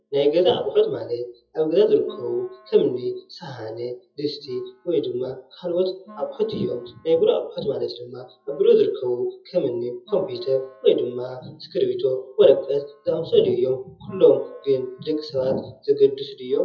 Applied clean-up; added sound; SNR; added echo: classical method WPE with log-MMSE.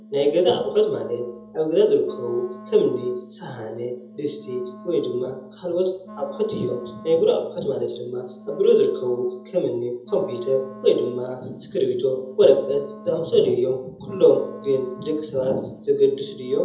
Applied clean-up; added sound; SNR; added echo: none; Wind instrument, woodwind instrument; 19 dB; reverberation time 0.7 s.